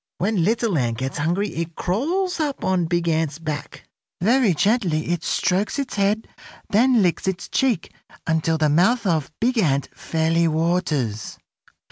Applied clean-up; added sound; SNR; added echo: none; none; none; none.